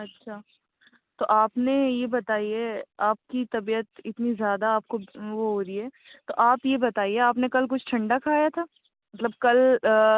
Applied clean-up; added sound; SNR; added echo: none; none; none; none.